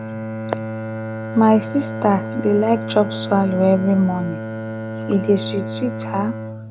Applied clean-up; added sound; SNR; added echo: none; Bowed string instrument; 7 dB; none.